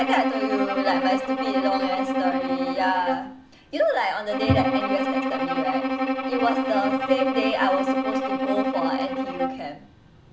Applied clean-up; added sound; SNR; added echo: none; Bowed string instrument; -2 dB; none.